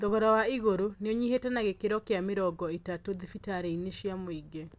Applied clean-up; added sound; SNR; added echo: none; none; none; none.